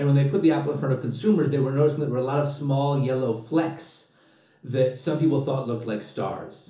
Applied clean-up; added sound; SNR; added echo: none; none; none; reverberation time 0.7 s.